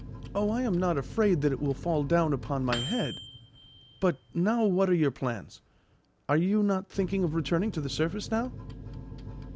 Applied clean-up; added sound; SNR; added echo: none; Microwave oven; 13 dB; none.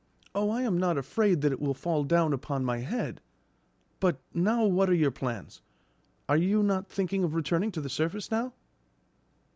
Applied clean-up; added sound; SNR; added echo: none; none; none; none.